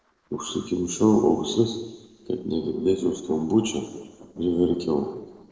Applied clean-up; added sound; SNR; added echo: neural separator model SepFormer DNS4.